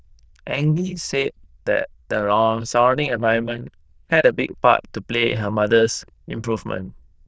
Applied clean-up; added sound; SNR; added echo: neural diffusion model UNIVERSE++.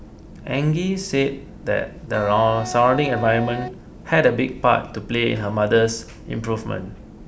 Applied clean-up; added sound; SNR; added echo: none; Wind instrument, woodwind instrument; 10 dB; none.